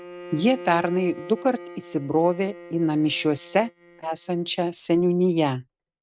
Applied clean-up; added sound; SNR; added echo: neural mask model RNNoise.